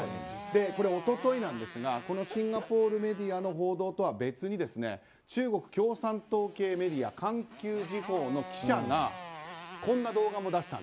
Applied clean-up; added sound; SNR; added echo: none; Motorcycle; 15 dB; none.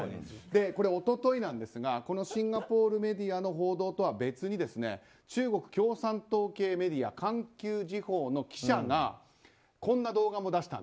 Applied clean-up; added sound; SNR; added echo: none; none; none; none.